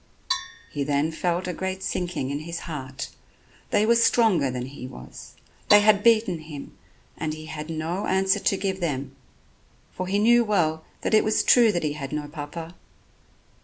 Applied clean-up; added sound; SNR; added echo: none; Percussion; 11 dB; none.